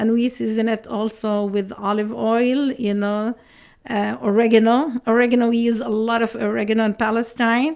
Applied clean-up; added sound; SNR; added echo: none; none; none; none.